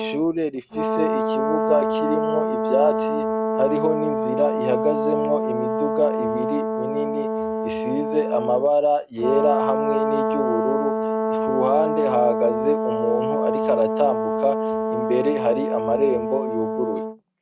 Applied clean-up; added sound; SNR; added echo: none; Brass instrument; 0 dB; none.